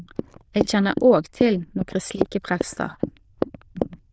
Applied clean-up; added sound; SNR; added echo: neural diffusion model UNIVERSE++.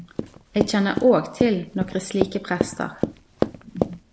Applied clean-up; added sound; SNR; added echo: none; Run; 4 dB; none.